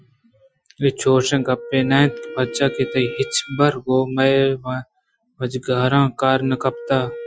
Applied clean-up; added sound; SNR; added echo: classical method Wiener filter.